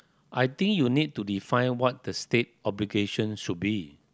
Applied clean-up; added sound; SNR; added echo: none; none; none; none.